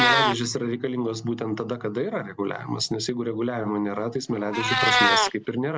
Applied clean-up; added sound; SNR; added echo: none; Meow; 0 dB; none.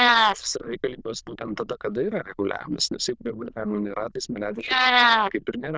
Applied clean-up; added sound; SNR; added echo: neural diffusion model UNIVERSE++.